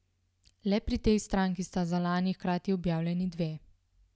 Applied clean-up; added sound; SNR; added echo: none; none; none; none.